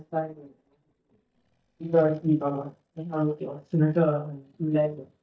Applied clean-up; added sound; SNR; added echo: neural mask model DeepFilterNet 3.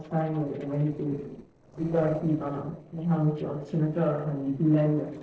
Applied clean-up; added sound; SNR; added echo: neural separator model SepFormer DNS4.